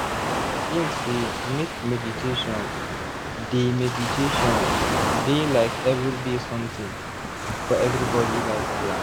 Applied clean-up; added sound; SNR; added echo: none; Waves, surf; 0 dB; none.